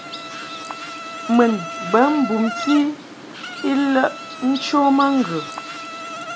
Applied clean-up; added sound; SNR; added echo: none; Insect; 10 dB; none.